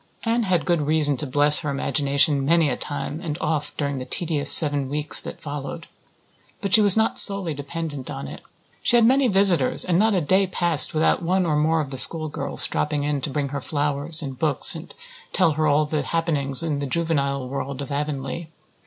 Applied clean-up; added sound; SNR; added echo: none; none; none; none.